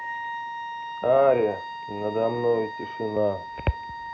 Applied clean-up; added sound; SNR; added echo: none; Wind instrument, woodwind instrument; 9 dB; none.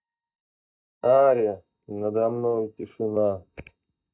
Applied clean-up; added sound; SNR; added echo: neural mask model DeepFilterNet 3.